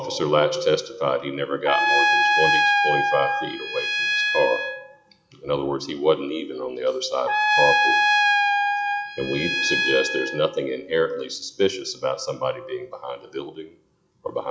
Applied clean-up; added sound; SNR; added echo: classical method log-MMSE.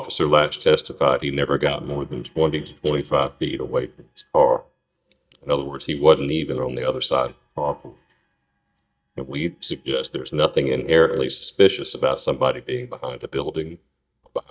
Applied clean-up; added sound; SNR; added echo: neural mask model DeepFilterNet 3.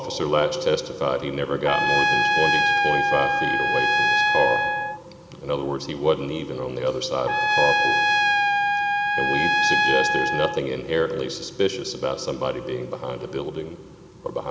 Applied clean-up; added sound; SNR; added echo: none; Trumpet; -5 dB; none.